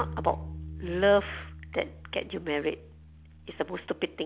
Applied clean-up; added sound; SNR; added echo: none; Bass guitar; 12 dB; none.